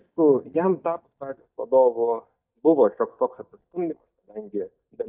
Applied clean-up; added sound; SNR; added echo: neural mask model DeepFilterNet 3.